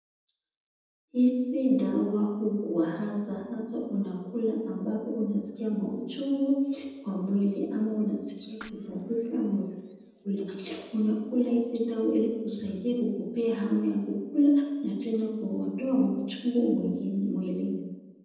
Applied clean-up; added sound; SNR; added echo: neural separator model SepFormer DNS4.